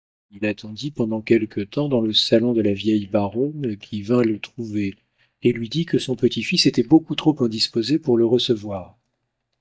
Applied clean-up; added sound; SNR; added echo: neural mask model DeepFilterNet 3.